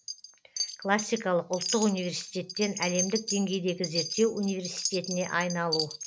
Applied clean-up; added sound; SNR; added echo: none; Wind chime; 7 dB; none.